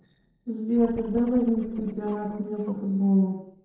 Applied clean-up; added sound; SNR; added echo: neural separator model SepFormer DNS4.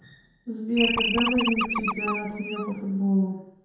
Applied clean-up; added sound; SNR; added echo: none; Animal; 1 dB; reverberation time 0.9 s.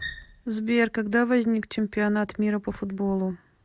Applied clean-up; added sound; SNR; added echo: none; none; none; none.